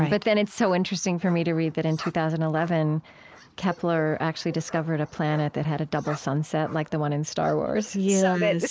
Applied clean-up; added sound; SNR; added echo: neural mask model Resemble Enhance denoiser.